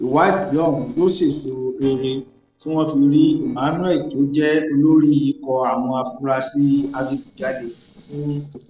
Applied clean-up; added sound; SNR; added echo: neural separator model SepFormer DNS4.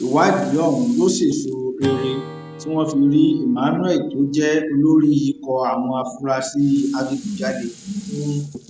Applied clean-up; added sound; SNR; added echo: none; Acoustic guitar / Strum + Dishes, pots, and pans; 18 dB; none.